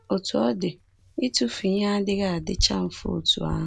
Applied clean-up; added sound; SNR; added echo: none; Bicycle; 12 dB; none.